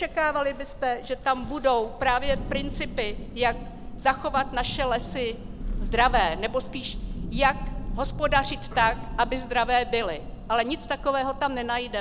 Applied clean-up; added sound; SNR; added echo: none; Thunder; 7 dB; none.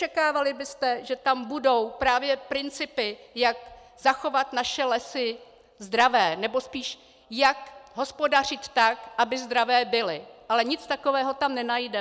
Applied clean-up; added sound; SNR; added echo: none; none; none; none.